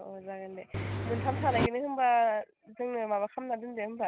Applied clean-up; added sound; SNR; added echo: none; Engine; 0 dB; none.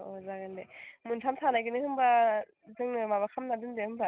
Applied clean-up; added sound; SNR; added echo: none; none; none; none.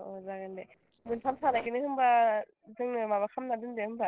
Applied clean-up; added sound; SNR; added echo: neural separator model SepFormer DNS4.